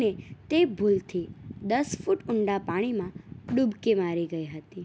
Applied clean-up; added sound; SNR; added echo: none; none; none; none.